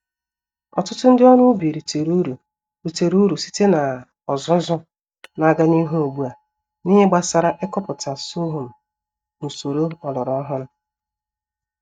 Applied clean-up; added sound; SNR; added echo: neural mask model DeepFilterNet 3.